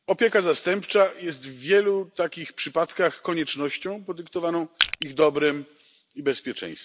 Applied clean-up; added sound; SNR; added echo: none; Crushing; 2 dB; none.